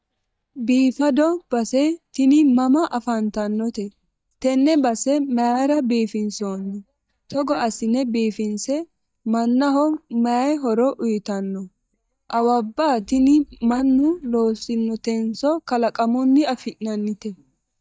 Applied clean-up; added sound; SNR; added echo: neural mask model DeepFilterNet 3.